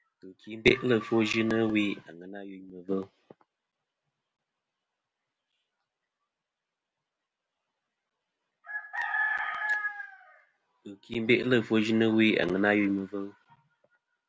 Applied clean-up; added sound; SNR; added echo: none; none; none; none.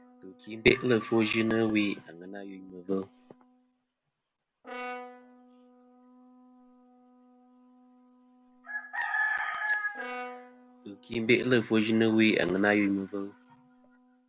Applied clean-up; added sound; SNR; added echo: none; Brass instrument; 19 dB; none.